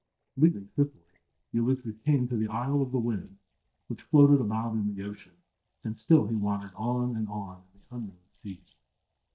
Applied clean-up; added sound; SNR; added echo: neural mask model DeepFilterNet 3.